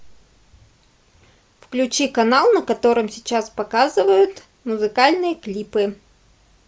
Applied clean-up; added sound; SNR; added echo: none; none; none; none.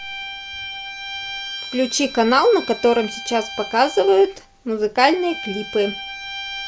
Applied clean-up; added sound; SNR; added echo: none; Bowed string instrument; 12 dB; none.